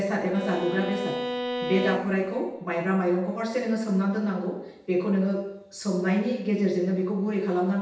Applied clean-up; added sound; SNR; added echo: none; Bowed string instrument; 6 dB; reverberation time 0.9 s.